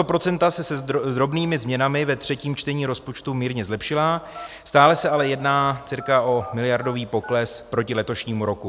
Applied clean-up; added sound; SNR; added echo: none; Telephone; 17 dB; none.